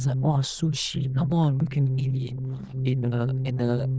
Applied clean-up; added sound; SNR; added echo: neural diffusion model UNIVERSE++.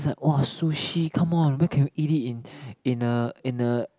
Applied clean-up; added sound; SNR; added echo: none; none; none; none.